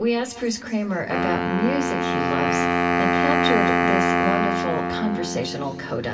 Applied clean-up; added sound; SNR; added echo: none; Wind instrument, woodwind instrument; -3 dB; reverberation time 1.8 s.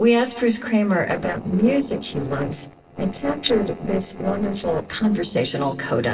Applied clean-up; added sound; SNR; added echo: neural separator model SepFormer DNS4.